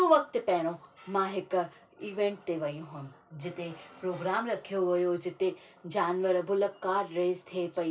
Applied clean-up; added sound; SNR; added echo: none; none; none; none.